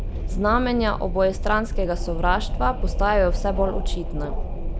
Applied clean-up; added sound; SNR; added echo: none; Wind; 0 dB; none.